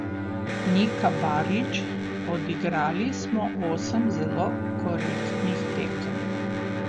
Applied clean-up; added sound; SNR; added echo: none; Bowed string instrument + Electric guitar; 0 dB; none.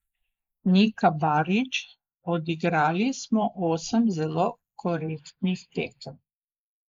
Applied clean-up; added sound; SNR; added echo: neural mask model Resemble Enhance denoiser.